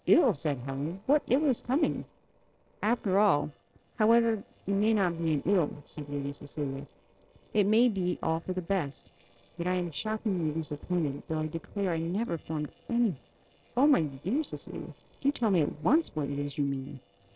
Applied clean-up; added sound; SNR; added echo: neural separator model SepFormer DNS4.